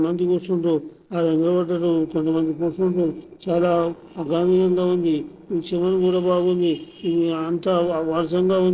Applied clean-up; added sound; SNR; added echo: neural separator model SepFormer DNS4.